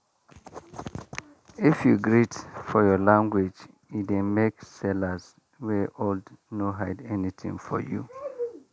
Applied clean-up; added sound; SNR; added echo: none; none; none; none.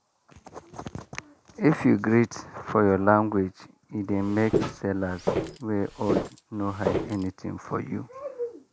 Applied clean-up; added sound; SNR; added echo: none; Walk, footsteps; 4 dB; none.